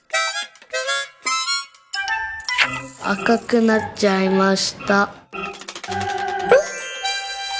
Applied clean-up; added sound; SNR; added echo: none; none; none; none.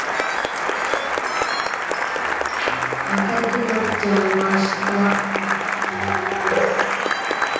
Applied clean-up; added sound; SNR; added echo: none; Applause; -2 dB; reverberation time 1.3 s.